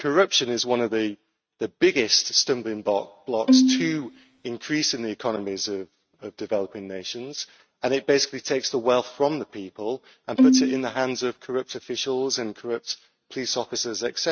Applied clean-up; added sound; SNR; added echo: neural mask model RNNoise.